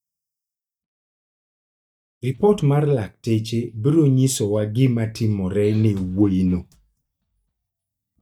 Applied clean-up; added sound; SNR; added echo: neural mask model DeepFilterNet 3.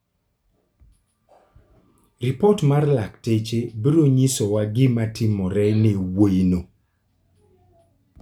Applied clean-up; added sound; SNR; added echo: none; none; none; none.